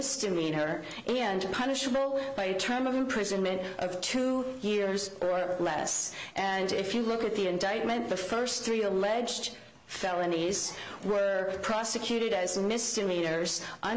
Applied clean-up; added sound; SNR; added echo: none; none; none; none.